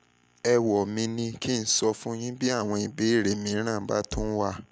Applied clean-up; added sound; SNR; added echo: none; Bass drum; 10 dB; none.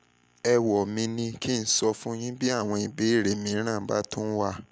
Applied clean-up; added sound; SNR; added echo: none; none; none; none.